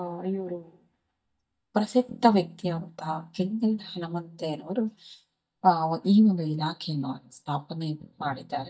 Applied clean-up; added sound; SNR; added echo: neural mask model DeepFilterNet 3.